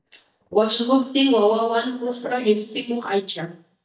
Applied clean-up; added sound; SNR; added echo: neural mask model DeepFilterNet 3.